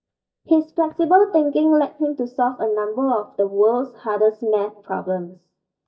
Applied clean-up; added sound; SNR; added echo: neural mask model DeepFilterNet 3.